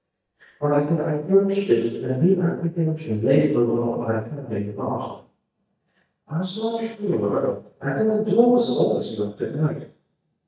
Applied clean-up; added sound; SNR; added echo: neural mask model DeepFilterNet 3.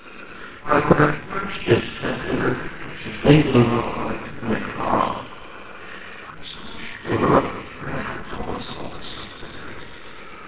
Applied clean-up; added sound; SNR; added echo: neural separator model SepFormer WHAMR!.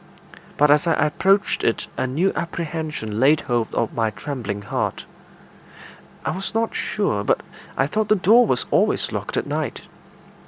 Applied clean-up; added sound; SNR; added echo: none; none; none; none.